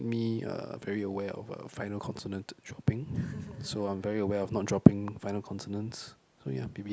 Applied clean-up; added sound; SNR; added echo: none; none; none; none.